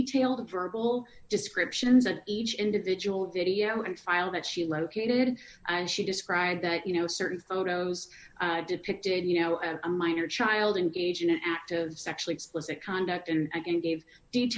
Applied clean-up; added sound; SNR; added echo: none; none; none; none.